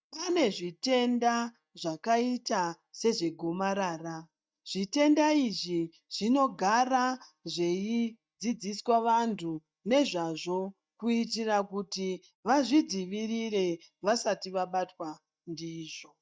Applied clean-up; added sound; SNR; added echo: neural mask model DeepFilterNet 3.